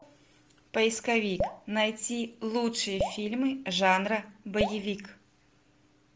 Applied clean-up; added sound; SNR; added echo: none; Drip; 9 dB; none.